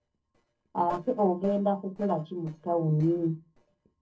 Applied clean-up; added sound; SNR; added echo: neural separator model SepFormer DNS4.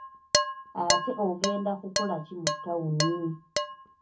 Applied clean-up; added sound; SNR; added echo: none; Dishes, pots, and pans; -1 dB; reverberation time 0.3 s.